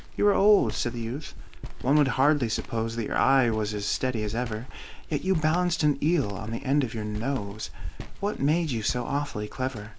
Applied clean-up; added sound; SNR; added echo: none; Walk, footsteps; 8 dB; none.